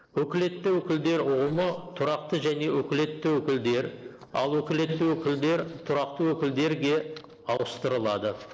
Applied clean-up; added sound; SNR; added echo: neural separator model SepFormer DNS4.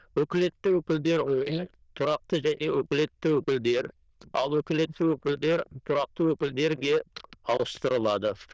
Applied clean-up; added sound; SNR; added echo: neural diffusion model UNIVERSE++.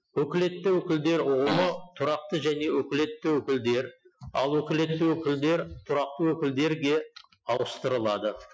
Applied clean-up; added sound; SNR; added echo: classical method Wiener filter.